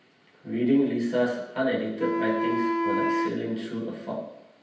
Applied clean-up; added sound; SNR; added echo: none; Wind instrument, woodwind instrument; 1 dB; reverberation time 0.9 s.